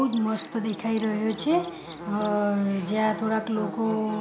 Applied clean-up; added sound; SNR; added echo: none; Buzz / Bird; 12 dB; none.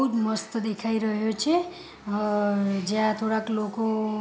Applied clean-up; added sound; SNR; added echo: none; none; none; none.